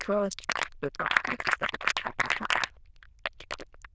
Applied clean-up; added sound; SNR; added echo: neural diffusion model UNIVERSE++.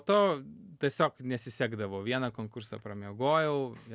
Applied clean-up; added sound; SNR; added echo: none; none; none; none.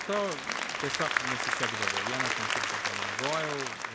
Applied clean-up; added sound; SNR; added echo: none; Applause / Crowd; -5 dB; none.